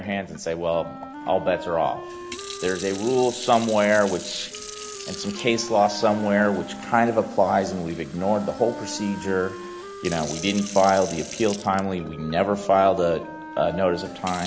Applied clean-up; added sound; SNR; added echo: none; Wind instrument, woodwind instrument + Fill (with liquid) / Sink (filling or washing); 14 dB; none.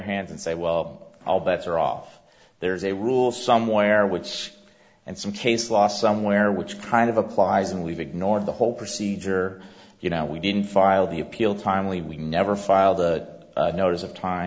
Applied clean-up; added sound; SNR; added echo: none; none; none; none.